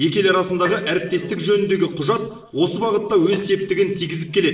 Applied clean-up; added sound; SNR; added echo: neural separator model SepFormer DNS4.